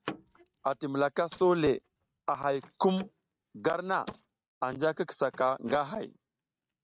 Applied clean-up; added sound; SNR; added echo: neural mask model RNNoise.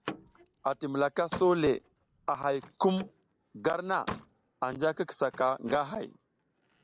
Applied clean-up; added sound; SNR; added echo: none; Slam; 15 dB; none.